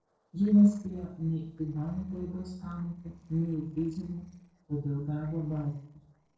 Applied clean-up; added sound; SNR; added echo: neural separator model SepFormer DNS4.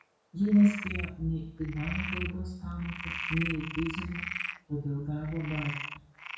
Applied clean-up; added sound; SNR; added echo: none; Frog; 9 dB; reverberation time 0.6 s.